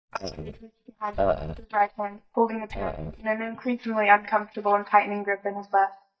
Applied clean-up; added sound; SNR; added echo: neural mask model DeepFilterNet 3.